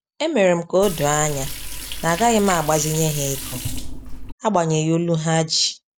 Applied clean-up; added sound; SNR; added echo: none; Liquid; 8 dB; none.